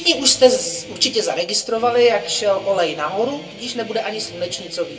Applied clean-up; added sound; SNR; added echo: none; Guitar; 19 dB; reverberation time 0.2 s.